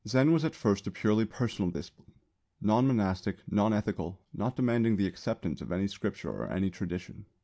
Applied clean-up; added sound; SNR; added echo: none; none; none; none.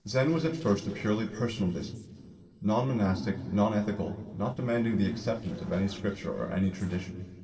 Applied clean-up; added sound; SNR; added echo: neural separator model SepFormer DNS4.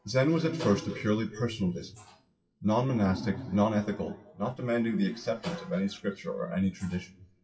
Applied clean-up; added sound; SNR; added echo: classical method WPE with log-MMSE.